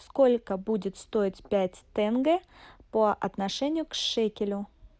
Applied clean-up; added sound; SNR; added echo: none; none; none; none.